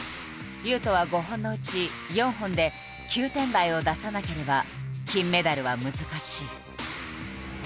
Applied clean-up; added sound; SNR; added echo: none; none; none; none.